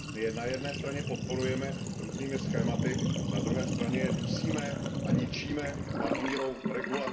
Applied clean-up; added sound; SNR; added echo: none; Sink (filling or washing); -4 dB; reverberation time 1.6 s.